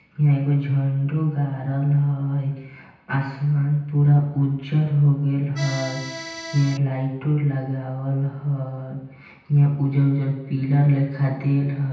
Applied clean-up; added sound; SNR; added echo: none; Accordion; 12 dB; reverberation time 0.9 s.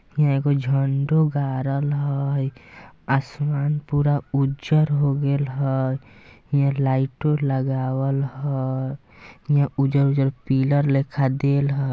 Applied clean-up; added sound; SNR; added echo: none; none; none; none.